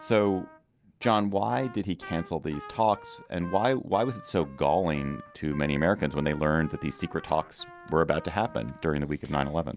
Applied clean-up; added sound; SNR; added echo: none; Trumpet; 19 dB; none.